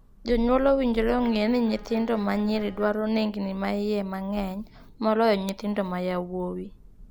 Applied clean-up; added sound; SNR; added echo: none; Thunder + Bowed string instrument; 15 dB; none.